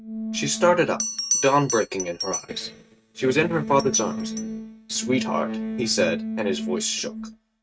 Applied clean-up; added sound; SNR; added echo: neural mask model RNNoise.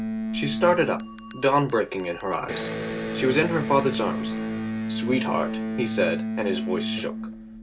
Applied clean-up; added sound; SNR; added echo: none; Bell + Electric guitar; 3 dB; none.